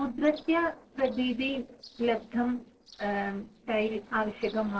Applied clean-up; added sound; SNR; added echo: neural separator model SepFormer DNS4.